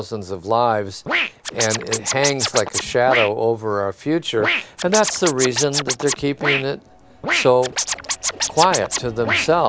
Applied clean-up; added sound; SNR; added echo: none; Scratching (performance technique); 3 dB; none.